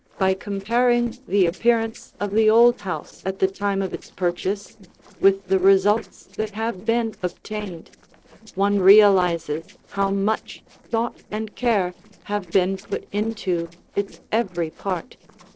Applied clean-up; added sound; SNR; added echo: neural separator model SepFormer DNS4.